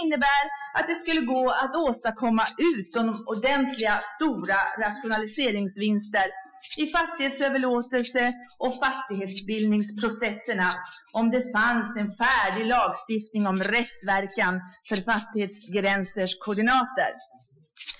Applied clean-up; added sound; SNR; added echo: classical method Wiener filter.